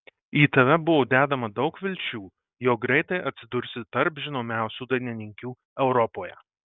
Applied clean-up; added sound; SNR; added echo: none; none; none; none.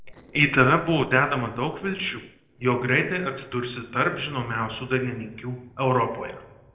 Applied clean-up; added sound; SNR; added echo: neural separator model SepFormer DNS4.